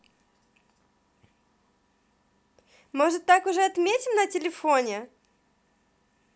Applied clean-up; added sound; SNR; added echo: none; none; none; none.